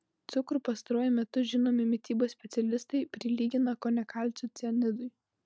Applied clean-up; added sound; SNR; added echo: none; none; none; none.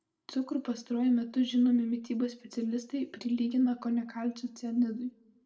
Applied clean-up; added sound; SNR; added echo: none; none; none; reverberation time 0.4 s.